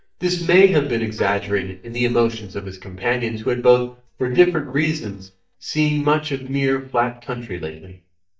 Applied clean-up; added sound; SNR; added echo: neural mask model DeepFilterNet 3.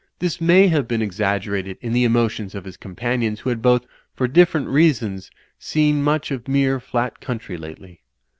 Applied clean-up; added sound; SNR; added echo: none; none; none; none.